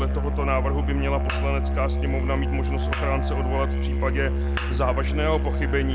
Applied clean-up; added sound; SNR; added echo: none; Musical instrument; -5 dB; none.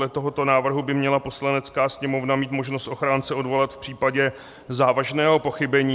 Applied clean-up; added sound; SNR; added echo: none; none; none; none.